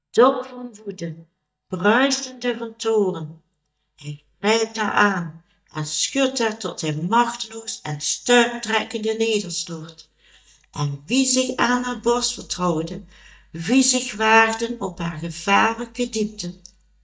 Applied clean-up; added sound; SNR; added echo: neural mask model DeepFilterNet 3.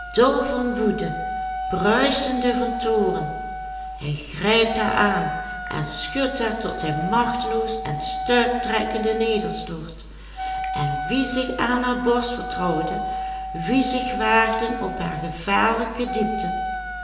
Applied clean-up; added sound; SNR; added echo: none; Wind instrument, woodwind instrument; 7 dB; reverberation time 1.4 s.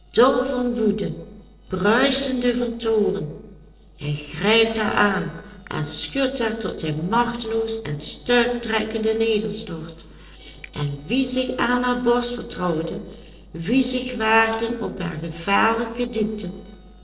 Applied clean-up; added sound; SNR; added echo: neural separator model SepFormer DNS4.